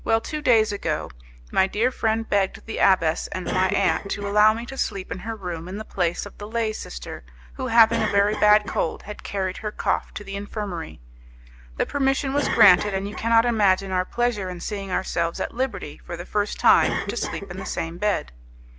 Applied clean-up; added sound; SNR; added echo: none; Cough; 13 dB; none.